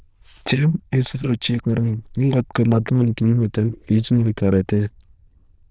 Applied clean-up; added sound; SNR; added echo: neural diffusion model UNIVERSE++.